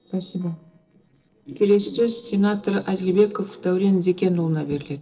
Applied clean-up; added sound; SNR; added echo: neural separator model SepFormer DNS4.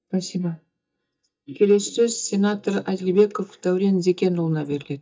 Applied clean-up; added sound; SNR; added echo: neural mask model DeepFilterNet 3.